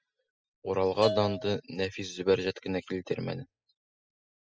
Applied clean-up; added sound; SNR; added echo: classical method spectral subtraction.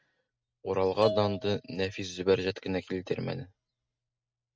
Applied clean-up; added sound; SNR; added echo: neural mask model RNNoise.